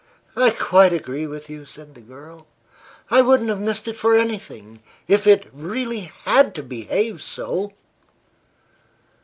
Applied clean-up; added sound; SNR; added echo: none; none; none; none.